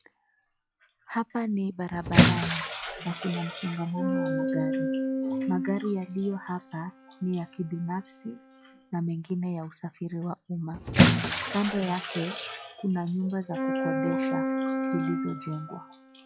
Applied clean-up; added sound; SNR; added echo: classical method log-MMSE.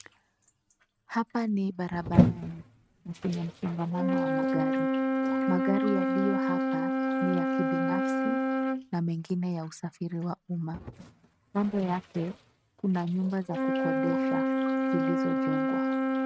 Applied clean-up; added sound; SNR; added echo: neural mask model RNNoise.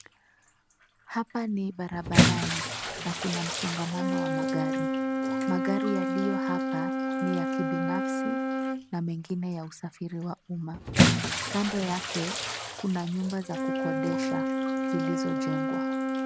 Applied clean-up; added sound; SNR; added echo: none; Bathtub (filling or washing) / Splash, splatter + Wind instrument, woodwind instrument; -4 dB; none.